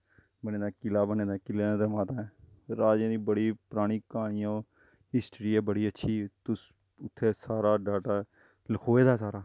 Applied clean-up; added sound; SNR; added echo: none; none; none; none.